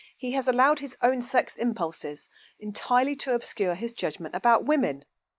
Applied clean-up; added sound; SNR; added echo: neural mask model Resemble Enhance denoiser.